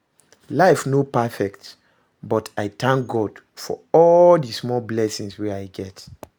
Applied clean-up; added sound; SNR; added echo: none; none; none; none.